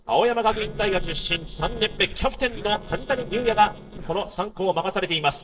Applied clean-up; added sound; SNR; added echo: neural separator model SepFormer DNS4.